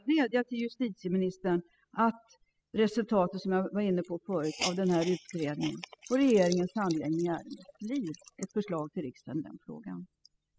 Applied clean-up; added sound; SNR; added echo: classical method spectral subtraction.